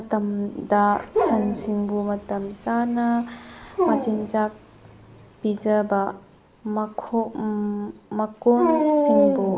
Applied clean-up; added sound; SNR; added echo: none; Dog; 3 dB; none.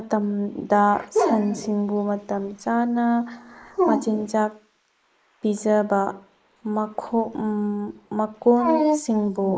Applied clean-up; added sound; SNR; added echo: neural mask model Resemble Enhance denoiser.